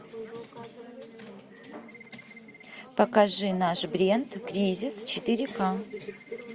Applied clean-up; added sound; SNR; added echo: none; none; none; none.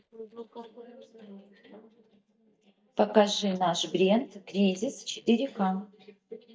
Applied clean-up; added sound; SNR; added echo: neural mask model DeepFilterNet 3.